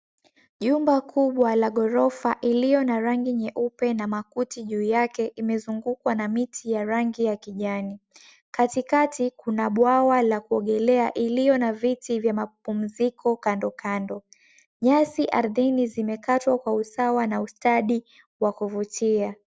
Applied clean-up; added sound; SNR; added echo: none; none; none; none.